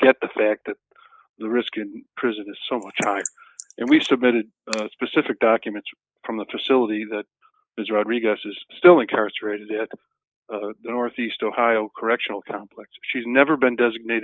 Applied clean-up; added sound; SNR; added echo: neural mask model Resemble Enhance denoiser.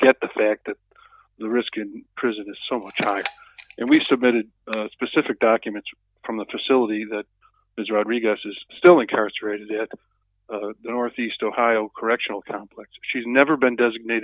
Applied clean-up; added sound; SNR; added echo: none; Camera; 14 dB; none.